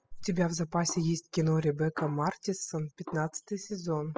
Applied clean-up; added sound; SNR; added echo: classical method spectral subtraction.